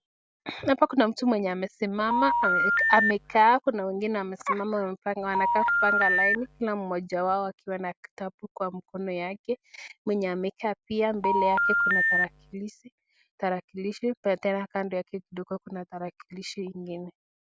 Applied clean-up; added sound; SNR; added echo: none; Telephone; -4 dB; none.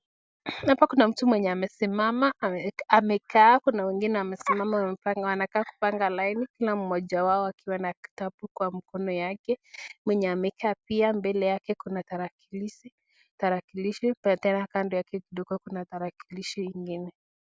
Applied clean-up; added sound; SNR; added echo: none; none; none; none.